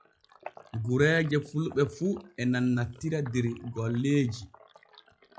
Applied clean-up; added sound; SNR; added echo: classical method log-MMSE.